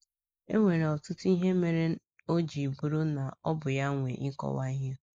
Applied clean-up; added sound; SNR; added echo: neural mask model Resemble Enhance denoiser.